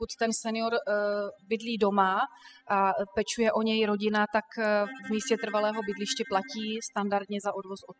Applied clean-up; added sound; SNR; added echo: classical method spectral subtraction.